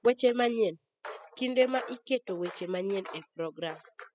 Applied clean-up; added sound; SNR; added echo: classical method spectral subtraction.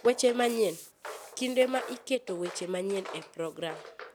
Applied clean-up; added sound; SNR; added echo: none; Walk, footsteps; 15 dB; none.